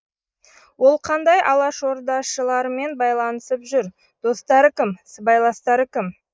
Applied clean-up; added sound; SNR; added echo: neural mask model Resemble Enhance denoiser.